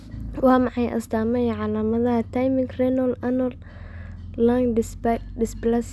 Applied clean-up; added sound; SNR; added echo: none; none; none; none.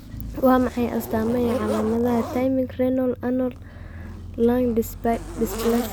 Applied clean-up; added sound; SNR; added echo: none; Zipper (clothing); 11 dB; none.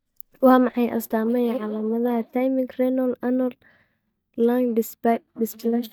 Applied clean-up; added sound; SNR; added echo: neural mask model DeepFilterNet 3.